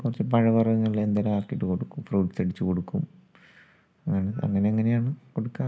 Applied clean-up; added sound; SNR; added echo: none; none; none; none.